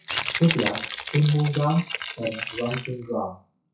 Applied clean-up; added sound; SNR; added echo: classical method WPE with log-MMSE.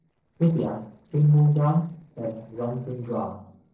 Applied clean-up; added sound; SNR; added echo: neural separator model SepFormer DNS4.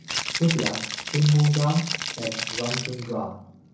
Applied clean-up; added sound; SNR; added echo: none; Rattle (instrument); 7 dB; reverberation time 0.6 s.